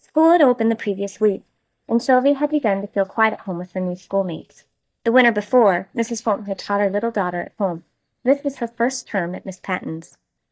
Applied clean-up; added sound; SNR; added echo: neural mask model DeepFilterNet 3.